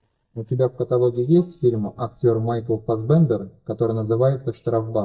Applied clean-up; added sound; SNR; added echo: neural mask model DeepFilterNet 3.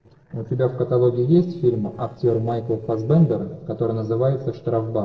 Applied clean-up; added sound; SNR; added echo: neural separator model SepFormer DNS4.